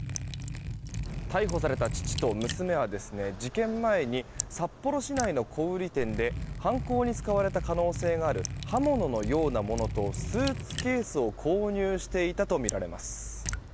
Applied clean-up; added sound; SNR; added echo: none; Liquid; 7 dB; none.